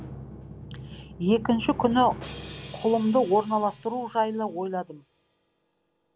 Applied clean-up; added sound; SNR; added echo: none; Drum; 15 dB; none.